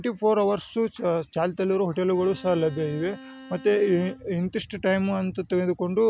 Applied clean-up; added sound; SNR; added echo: none; Bowed string instrument; 20 dB; none.